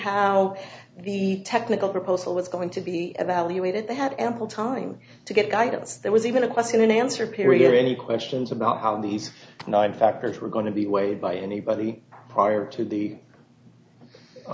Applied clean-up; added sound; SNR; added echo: none; none; none; none.